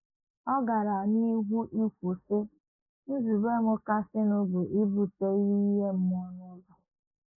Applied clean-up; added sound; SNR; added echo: neural mask model Resemble Enhance denoiser.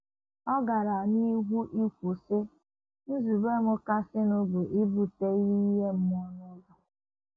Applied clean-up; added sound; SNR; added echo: none; none; none; none.